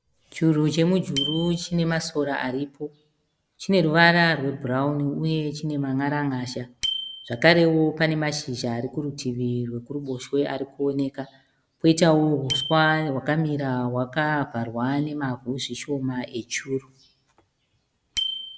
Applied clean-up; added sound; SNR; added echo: none; Bicycle bell; 15 dB; none.